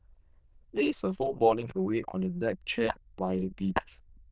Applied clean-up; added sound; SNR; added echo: neural diffusion model UNIVERSE++.